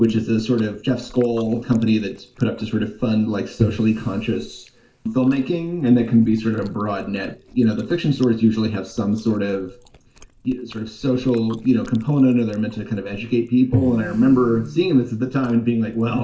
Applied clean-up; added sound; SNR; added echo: none; Chewing, mastication; 16 dB; reverberation time 0.2 s.